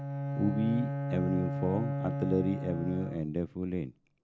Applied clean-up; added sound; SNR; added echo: none; Bowed string instrument; 2 dB; none.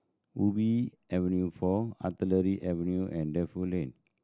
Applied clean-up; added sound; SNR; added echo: none; none; none; none.